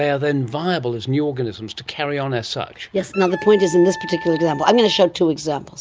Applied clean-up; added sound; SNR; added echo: none; Wind instrument, woodwind instrument; 13 dB; none.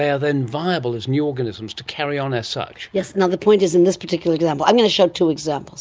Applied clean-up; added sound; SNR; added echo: none; none; none; none.